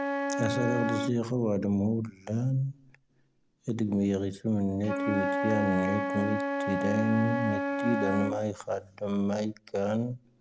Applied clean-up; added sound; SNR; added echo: none; Wind instrument, woodwind instrument; 4 dB; none.